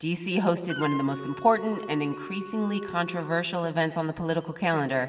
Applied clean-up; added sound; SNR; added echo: none; Wind instrument, woodwind instrument; 12 dB; reverberation time 2.1 s.